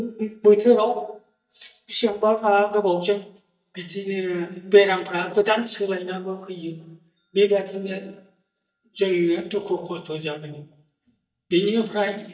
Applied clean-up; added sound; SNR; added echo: neural mask model DeepFilterNet 3.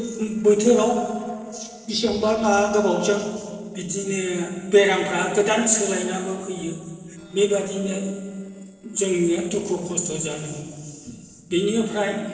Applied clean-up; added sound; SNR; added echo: neural separator model SepFormer DNS4.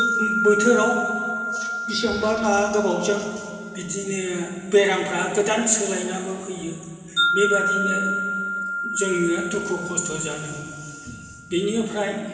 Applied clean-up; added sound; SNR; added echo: none; Wind chime; 4 dB; reverberation time 2.7 s.